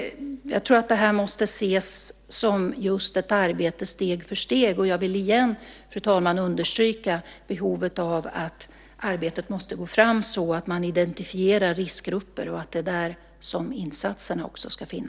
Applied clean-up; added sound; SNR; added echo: none; none; none; none.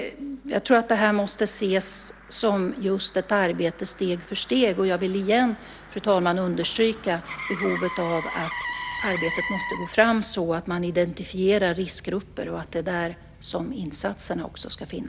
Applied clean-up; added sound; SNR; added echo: none; Motor vehicle (road); 14 dB; none.